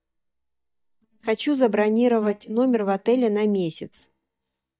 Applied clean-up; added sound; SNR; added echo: neural mask model DeepFilterNet 3.